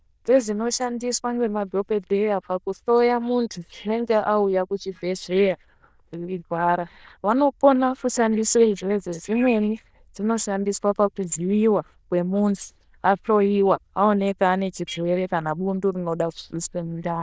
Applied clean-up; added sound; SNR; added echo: neural diffusion model UNIVERSE++.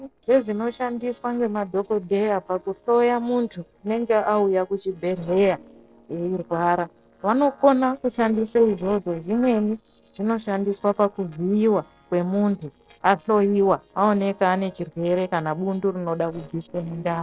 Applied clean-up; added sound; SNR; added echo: neural separator model SepFormer DNS4.